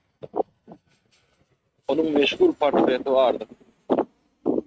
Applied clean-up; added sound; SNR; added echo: neural mask model RNNoise.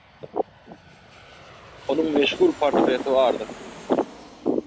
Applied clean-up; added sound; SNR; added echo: none; Aircraft; 18 dB; none.